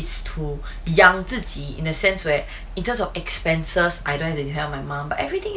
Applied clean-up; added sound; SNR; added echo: none; none; none; none.